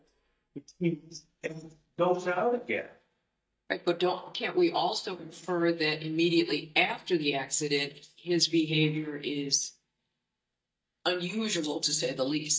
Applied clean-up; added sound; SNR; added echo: neural mask model DeepFilterNet 3.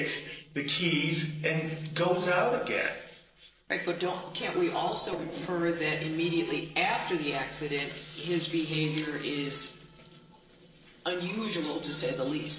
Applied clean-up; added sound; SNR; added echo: neural separator model SepFormer DNS4.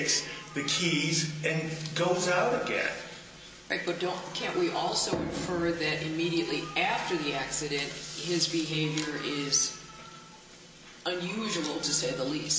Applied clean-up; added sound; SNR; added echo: none; Meow; 19 dB; reverberation time 0.2 s.